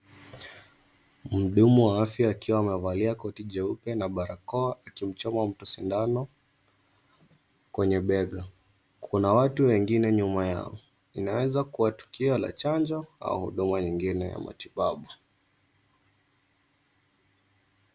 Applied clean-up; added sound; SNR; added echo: none; none; none; none.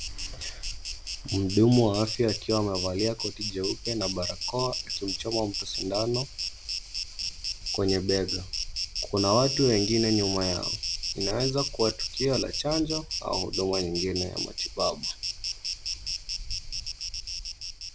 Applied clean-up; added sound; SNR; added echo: none; Insect; 4 dB; none.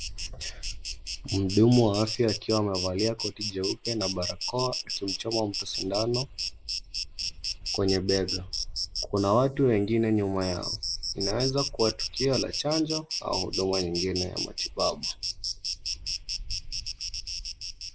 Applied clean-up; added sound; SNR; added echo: neural mask model Resemble Enhance denoiser.